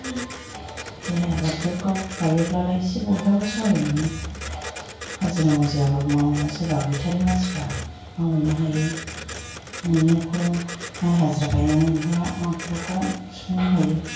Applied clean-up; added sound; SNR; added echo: none; Printer; 14 dB; reverberation time 0.6 s.